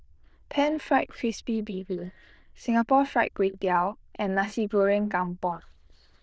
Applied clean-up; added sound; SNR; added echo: neural diffusion model UNIVERSE++.